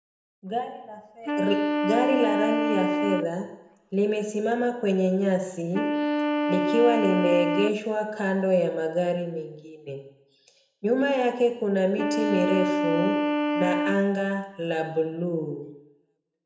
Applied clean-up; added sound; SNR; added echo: none; Wind instrument, woodwind instrument; 1 dB; reverberation time 0.8 s.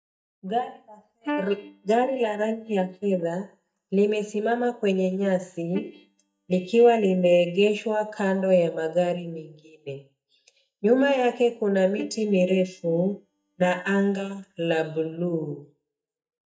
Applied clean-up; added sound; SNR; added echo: neural mask model DeepFilterNet 3.